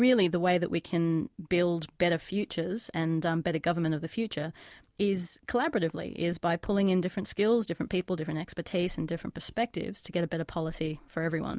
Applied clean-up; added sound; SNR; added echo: none; none; none; none.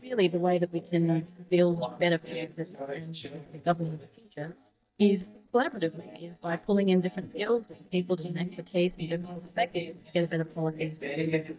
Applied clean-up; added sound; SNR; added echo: neural mask model DeepFilterNet 3.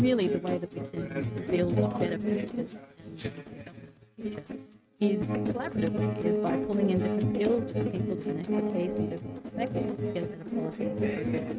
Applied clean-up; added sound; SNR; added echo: neural mask model RNNoise.